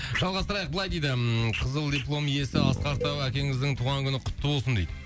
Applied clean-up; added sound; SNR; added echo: none; Bass guitar + Cowbell; 9 dB; none.